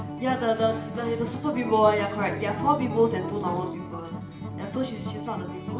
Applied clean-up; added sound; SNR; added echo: none; Acoustic guitar; 7 dB; reverberation time 0.8 s.